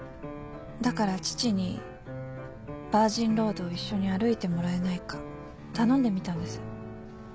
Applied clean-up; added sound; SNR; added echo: none; none; none; none.